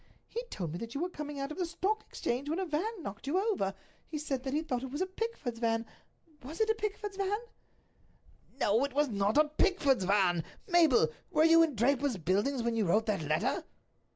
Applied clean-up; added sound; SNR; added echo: none; none; none; none.